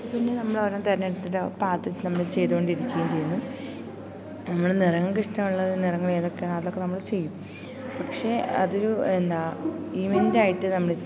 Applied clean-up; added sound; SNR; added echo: none; none; none; none.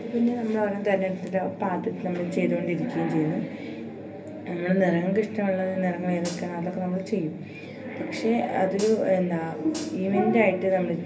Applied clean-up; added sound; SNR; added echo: none; Hi-hat; 16 dB; reverberation time 0.3 s.